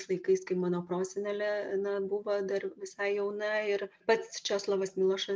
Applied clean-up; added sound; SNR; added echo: none; none; none; none.